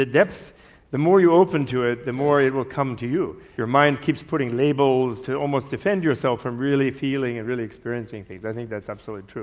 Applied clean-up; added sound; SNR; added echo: none; none; none; none.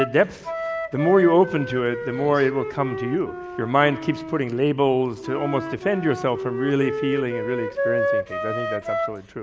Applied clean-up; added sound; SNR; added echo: none; Wind instrument, woodwind instrument; 6 dB; none.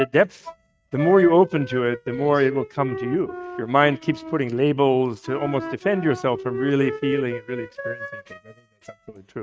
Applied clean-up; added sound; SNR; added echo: neural mask model RNNoise.